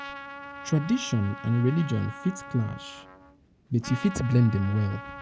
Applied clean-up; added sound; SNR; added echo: none; Trumpet; 14 dB; none.